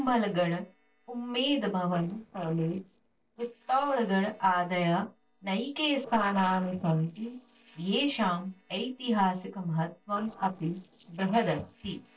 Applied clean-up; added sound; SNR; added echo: neural separator model SepFormer DNS4.